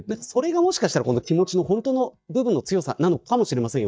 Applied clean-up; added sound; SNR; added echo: neural mask model DeepFilterNet 3.